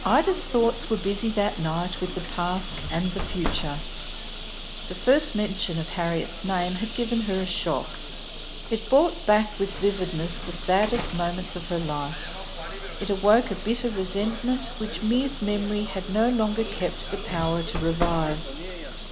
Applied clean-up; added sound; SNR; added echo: none; Bird + Bus / Alarm; 6 dB; none.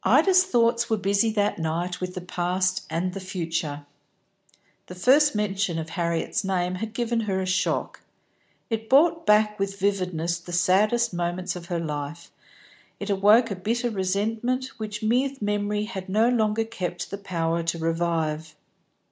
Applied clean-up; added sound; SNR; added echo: none; none; none; none.